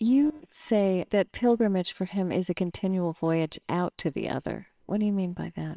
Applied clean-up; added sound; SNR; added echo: neural separator model SepFormer WHAMR!.